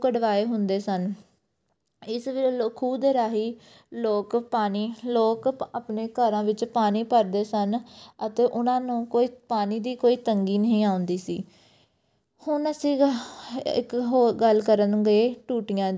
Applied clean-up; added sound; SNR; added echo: none; none; none; none.